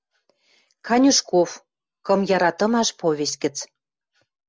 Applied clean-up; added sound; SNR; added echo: none; none; none; none.